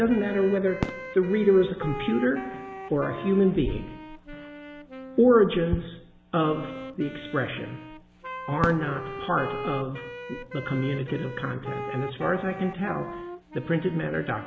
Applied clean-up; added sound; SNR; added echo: none; Fireworks + Wind instrument, woodwind instrument; 11 dB; none.